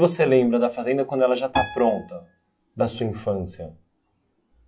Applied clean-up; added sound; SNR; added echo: classical method log-MMSE.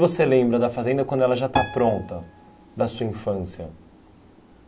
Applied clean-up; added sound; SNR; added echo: none; Piano; 11 dB; none.